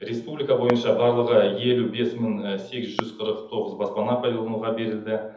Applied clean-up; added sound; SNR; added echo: none; Fireworks; 16 dB; reverberation time 0.7 s.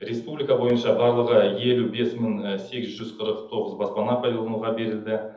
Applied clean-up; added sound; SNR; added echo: neural separator model SepFormer DNS4.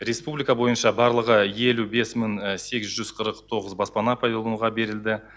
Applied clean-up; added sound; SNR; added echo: none; none; none; none.